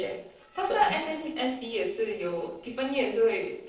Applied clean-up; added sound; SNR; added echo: neural separator model SepFormer DNS4.